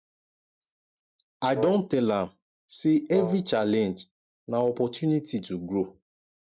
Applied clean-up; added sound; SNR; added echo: neural mask model RNNoise.